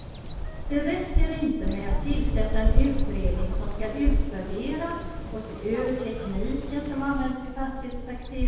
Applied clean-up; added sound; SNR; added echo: none; Bird vocalization, bird call, bird song; -4 dB; reverberation time 1.2 s.